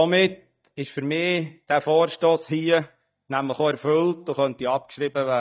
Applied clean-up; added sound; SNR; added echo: neural mask model DeepFilterNet 3.